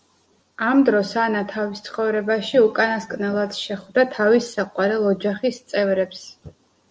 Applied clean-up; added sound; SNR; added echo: none; none; none; none.